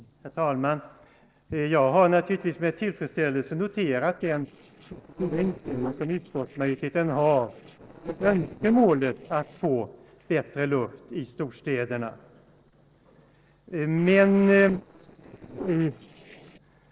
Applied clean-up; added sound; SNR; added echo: neural separator model SepFormer DNS4.